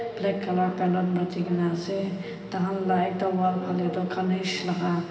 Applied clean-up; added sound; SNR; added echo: none; none; none; reverberation time 2.3 s.